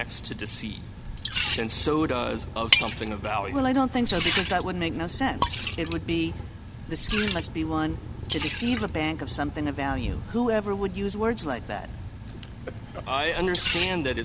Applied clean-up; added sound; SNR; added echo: none; Liquid; 4 dB; none.